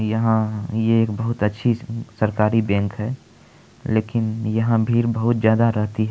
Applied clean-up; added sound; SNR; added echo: none; none; none; none.